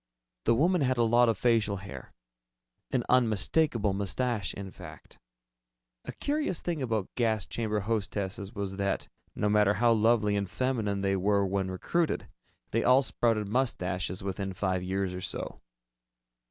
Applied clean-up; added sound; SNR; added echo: none; none; none; none.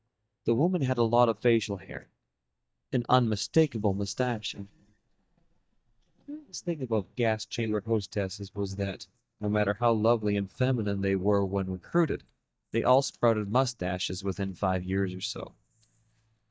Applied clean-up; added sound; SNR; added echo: neural mask model DeepFilterNet 3.